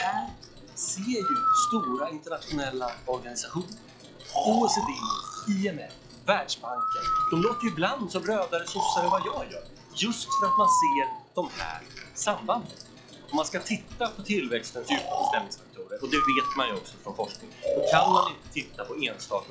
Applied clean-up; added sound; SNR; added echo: classical method log-MMSE.